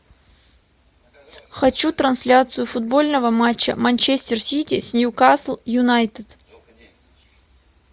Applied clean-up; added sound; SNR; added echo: none; none; none; none.